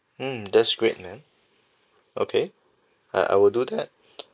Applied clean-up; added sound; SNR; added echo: neural mask model Resemble Enhance denoiser.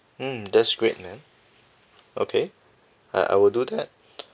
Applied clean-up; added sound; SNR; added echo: none; none; none; none.